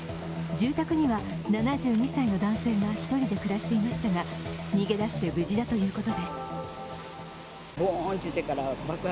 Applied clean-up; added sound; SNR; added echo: none; none; none; none.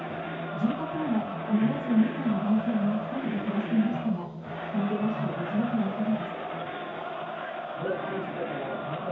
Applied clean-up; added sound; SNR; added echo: none; Crowd; 6 dB; reverberation time 0.6 s.